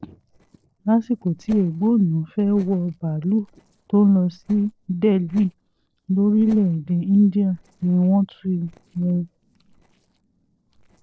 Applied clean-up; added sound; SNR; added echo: neural separator model SepFormer DNS4.